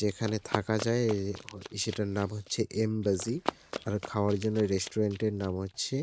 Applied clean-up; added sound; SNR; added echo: none; Run; 12 dB; none.